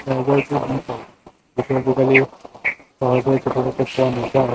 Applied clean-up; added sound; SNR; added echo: neural mask model RNNoise.